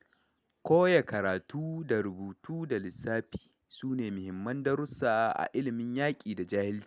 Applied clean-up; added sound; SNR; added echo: none; none; none; none.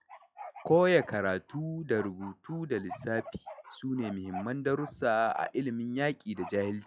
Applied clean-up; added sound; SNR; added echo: classical method log-MMSE.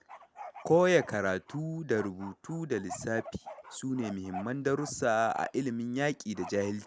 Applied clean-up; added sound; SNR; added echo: none; Bark; 17 dB; none.